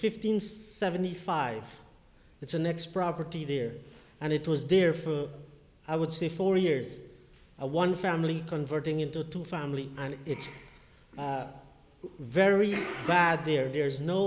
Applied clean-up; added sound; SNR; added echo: none; none; none; none.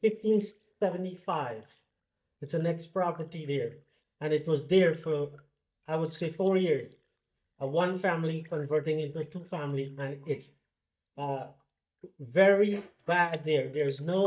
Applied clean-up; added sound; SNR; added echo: neural mask model DeepFilterNet 3.